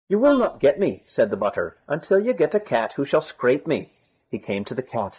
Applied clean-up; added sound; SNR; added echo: neural mask model DeepFilterNet 3.